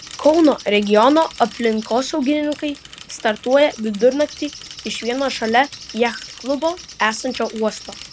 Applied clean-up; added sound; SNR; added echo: none; Mechanisms / Bicycle + Bird; 18 dB; none.